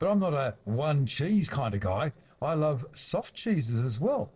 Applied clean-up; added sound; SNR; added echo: neural separator model SepFormer DNS4.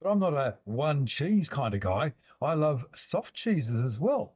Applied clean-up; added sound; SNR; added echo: neural mask model DeepFilterNet 3.